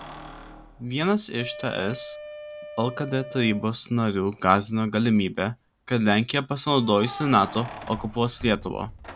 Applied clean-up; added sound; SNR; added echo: none; Keys jangling + Wind instrument, woodwind instrument; 16 dB; none.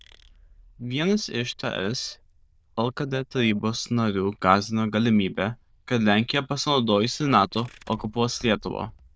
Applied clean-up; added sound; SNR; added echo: neural diffusion model UNIVERSE++.